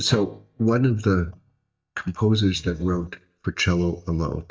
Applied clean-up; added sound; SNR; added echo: neural mask model DeepFilterNet 3.